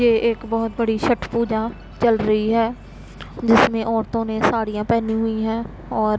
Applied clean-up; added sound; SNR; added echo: none; none; none; none.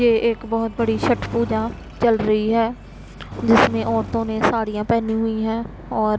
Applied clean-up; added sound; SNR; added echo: none; Engine; 15 dB; none.